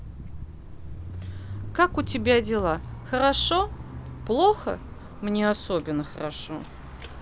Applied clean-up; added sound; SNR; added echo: none; Mechanisms / Bicycle; 13 dB; none.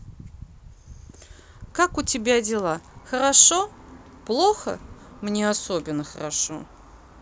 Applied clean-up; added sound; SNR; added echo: none; none; none; none.